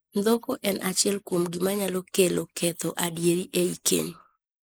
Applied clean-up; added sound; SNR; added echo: neural mask model Resemble Enhance denoiser.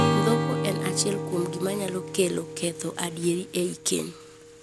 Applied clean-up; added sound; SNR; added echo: none; Acoustic guitar / Strum; 1 dB; none.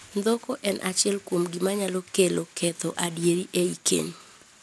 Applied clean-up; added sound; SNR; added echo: none; none; none; none.